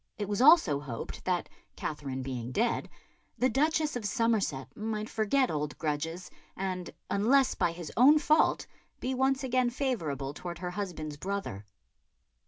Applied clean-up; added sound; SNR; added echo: none; none; none; none.